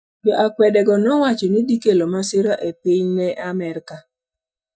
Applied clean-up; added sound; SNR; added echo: neural mask model DeepFilterNet 3.